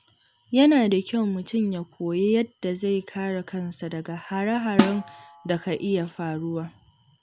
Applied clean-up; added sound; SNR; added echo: none; Snare drum; 3 dB; none.